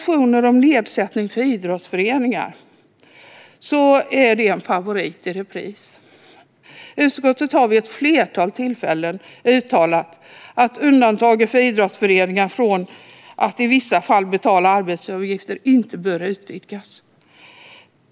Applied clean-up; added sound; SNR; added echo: none; none; none; none.